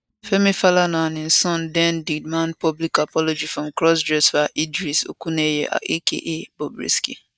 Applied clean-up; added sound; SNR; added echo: neural mask model DeepFilterNet 3.